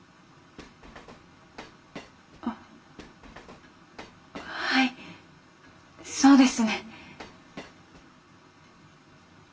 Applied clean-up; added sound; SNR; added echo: none; Train; 19 dB; reverberation time 0.2 s.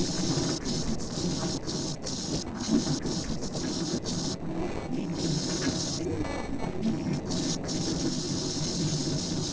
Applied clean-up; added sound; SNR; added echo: neural separator model SepFormer DNS4.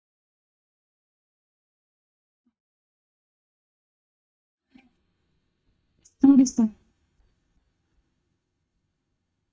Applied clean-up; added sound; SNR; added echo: neural mask model DeepFilterNet 3.